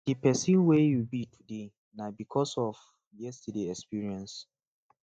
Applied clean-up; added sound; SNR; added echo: neural mask model DeepFilterNet 3.